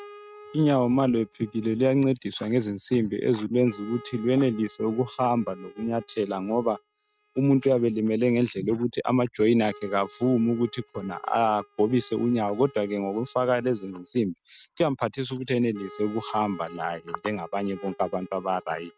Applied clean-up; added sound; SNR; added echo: neural mask model RNNoise.